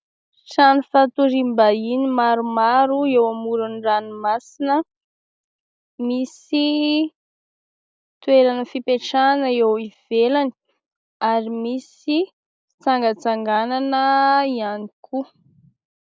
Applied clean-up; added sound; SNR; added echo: none; none; none; none.